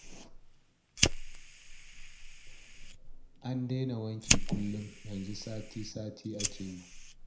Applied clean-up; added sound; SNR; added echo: none; Fire; -4 dB; reverberation time 0.5 s.